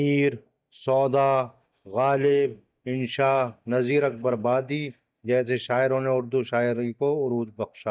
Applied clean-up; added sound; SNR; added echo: neural mask model DeepFilterNet 3.